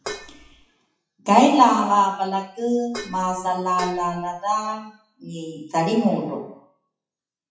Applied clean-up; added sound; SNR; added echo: classical method WPE with log-MMSE.